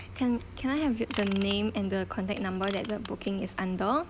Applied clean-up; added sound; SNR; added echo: none; Ratchet, pawl / Tools; 16 dB; none.